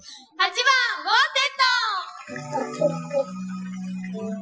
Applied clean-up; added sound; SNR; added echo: classical method Wiener filter.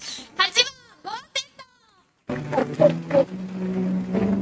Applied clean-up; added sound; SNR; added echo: neural mask model RNNoise.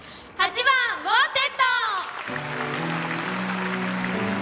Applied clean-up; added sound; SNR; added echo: none; none; none; none.